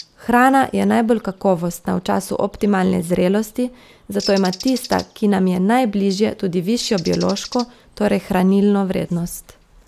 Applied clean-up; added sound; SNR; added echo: none; Bird; 20 dB; none.